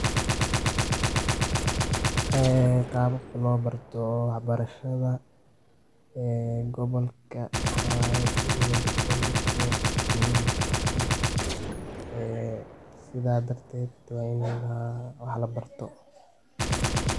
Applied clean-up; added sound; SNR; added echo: none; Gunshot, gunfire; -1 dB; none.